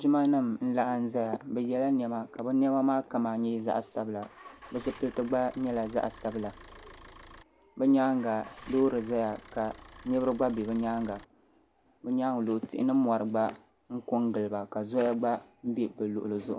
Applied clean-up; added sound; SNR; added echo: none; Idling / Engine starting / Motor vehicle (road); 20 dB; none.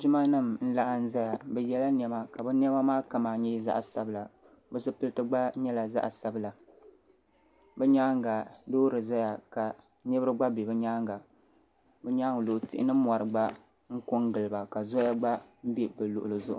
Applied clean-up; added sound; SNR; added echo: none; none; none; none.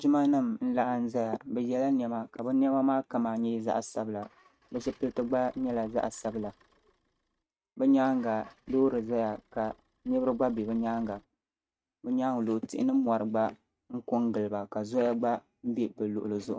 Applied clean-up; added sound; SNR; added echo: neural mask model RNNoise.